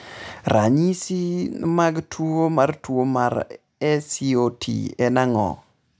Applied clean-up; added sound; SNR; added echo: none; none; none; none.